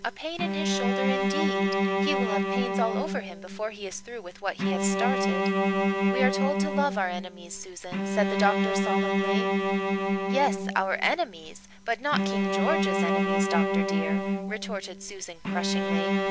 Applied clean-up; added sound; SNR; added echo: none; Bowed string instrument; -5 dB; none.